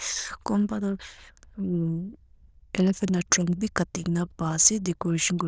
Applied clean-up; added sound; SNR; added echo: neural diffusion model UNIVERSE++.